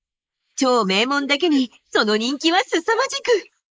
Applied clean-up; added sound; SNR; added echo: neural mask model Resemble Enhance denoiser.